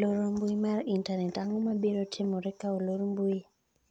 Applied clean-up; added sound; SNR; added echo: none; none; none; none.